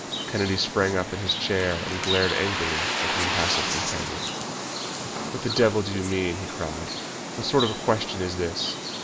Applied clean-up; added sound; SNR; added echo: none; Bird; 2 dB; none.